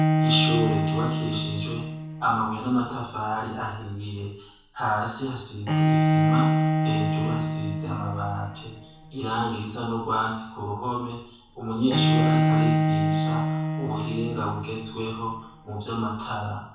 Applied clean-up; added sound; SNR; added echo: none; Bowed string instrument; -3 dB; reverberation time 0.7 s.